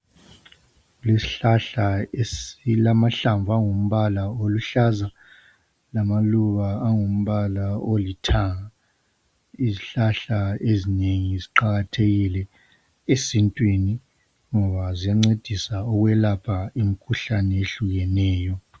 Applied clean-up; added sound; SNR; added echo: none; none; none; none.